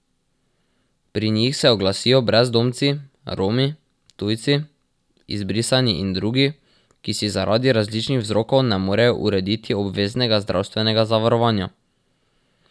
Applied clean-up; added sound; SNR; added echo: none; none; none; none.